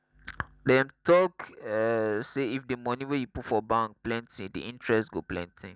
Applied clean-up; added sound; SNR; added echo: none; none; none; none.